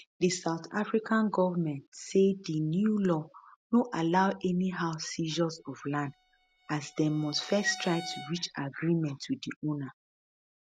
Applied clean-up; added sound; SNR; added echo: none; Bowed string instrument; 18 dB; none.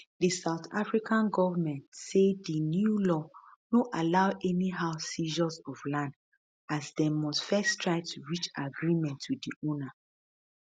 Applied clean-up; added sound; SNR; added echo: none; none; none; none.